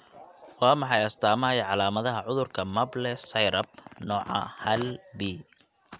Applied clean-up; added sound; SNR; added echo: none; none; none; none.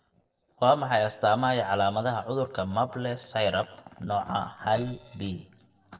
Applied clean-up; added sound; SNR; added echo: neural separator model SepFormer DNS4.